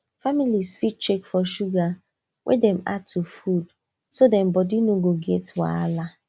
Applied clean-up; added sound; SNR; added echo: none; none; none; none.